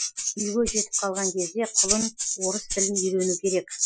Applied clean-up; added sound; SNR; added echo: classical method Wiener filter.